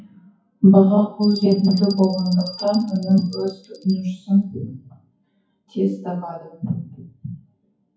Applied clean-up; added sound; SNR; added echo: classical method WPE with log-MMSE.